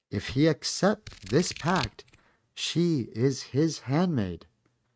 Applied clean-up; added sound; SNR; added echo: neural mask model RNNoise.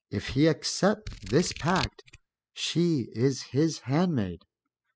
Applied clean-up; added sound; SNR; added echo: classical method spectral subtraction.